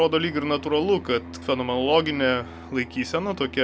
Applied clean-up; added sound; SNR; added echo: none; Fixed-wing aircraft, airplane; 16 dB; none.